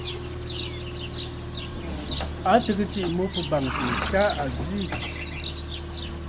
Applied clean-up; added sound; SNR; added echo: none; Accelerating, revving, vroom + Livestock, farm animals, working animals; 3 dB; none.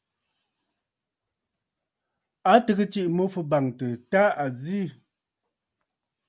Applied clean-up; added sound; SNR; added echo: none; none; none; none.